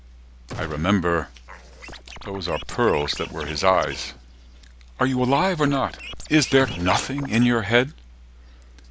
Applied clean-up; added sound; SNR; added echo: none; Scratching (performance technique) + Gunshot, gunfire; 14 dB; none.